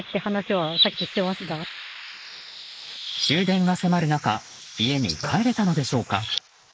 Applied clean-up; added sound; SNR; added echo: neural mask model Resemble Enhance denoiser.